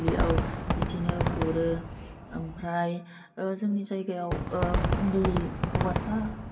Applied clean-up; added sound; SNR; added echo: none; Fireworks; -1 dB; reverberation time 0.1 s.